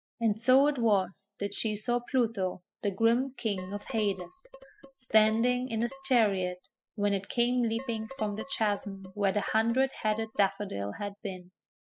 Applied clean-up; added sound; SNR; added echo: classical method spectral subtraction.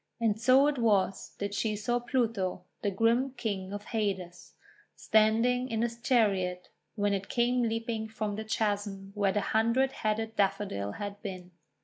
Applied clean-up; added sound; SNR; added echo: none; none; none; none.